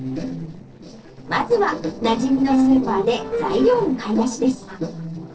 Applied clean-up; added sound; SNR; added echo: neural separator model SepFormer DNS4.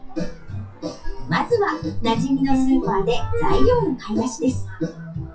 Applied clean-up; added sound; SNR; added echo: classical method WPE with log-MMSE.